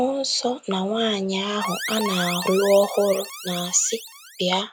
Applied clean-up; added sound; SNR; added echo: none; Alarm; 9 dB; none.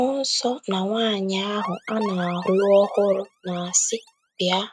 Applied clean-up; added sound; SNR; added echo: neural mask model RNNoise.